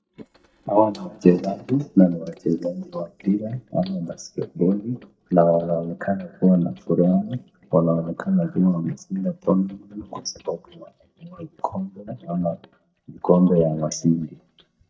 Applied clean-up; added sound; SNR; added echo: neural mask model DeepFilterNet 3.